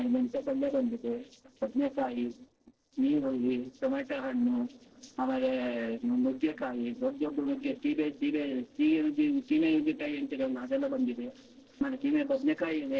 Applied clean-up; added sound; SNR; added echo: neural separator model SepFormer DNS4.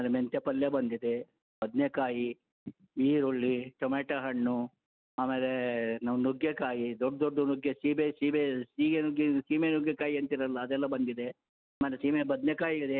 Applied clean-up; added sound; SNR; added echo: none; none; none; none.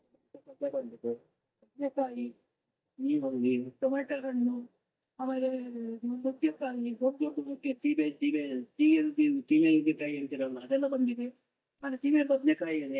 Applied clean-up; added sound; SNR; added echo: neural mask model DeepFilterNet 3.